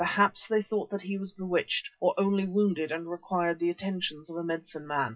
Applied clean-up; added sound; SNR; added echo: classical method WPE with log-MMSE.